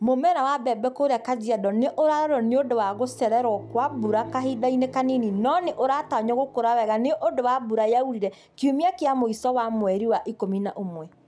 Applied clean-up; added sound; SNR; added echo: none; none; none; none.